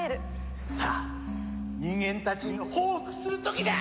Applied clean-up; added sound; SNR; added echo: none; none; none; none.